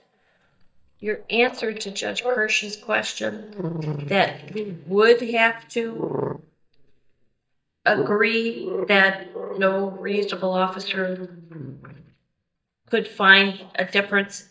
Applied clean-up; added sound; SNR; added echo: neural mask model DeepFilterNet 3.